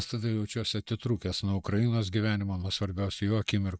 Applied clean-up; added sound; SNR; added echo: neural mask model DeepFilterNet 3.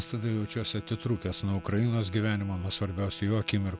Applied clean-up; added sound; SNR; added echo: none; Wind instrument, woodwind instrument; 19 dB; none.